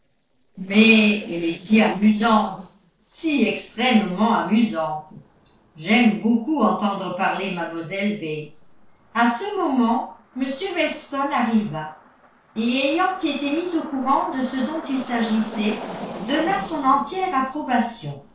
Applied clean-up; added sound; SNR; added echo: neural separator model SepFormer DNS4.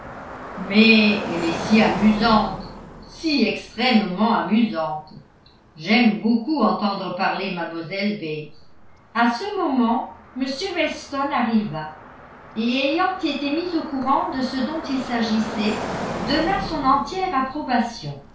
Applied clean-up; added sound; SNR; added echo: none; Car passing by; 13 dB; reverberation time 0.3 s.